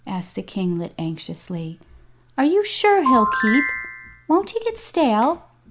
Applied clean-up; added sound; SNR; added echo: none; Ringtone / Chime; 0 dB; none.